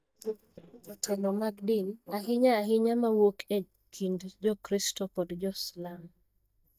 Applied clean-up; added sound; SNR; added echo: neural mask model DeepFilterNet 3.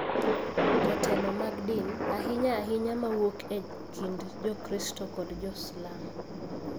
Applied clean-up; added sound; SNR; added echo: none; Thunder; 0 dB; none.